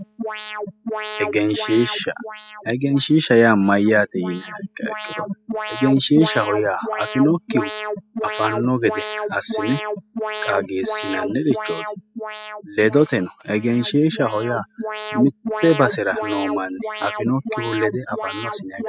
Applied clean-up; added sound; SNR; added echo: classical method spectral subtraction.